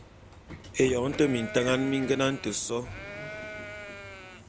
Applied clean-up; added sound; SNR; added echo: none; Livestock, farm animals, working animals + Sliding door / Train; 11 dB; none.